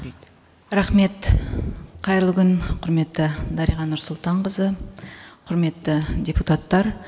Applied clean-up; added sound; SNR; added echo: none; none; none; none.